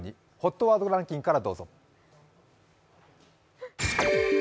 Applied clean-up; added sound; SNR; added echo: none; none; none; none.